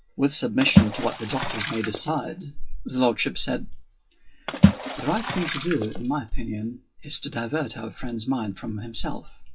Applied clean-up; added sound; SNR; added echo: classical method WPE with log-MMSE.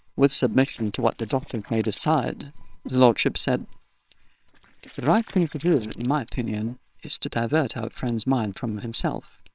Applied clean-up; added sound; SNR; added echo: neural separator model SepFormer WHAMR!.